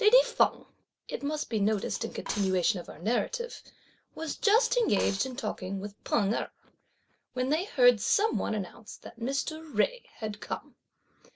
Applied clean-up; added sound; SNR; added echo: none; Cutlery, silverware; 17 dB; none.